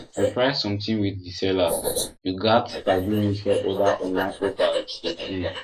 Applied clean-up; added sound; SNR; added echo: neural mask model Resemble Enhance denoiser.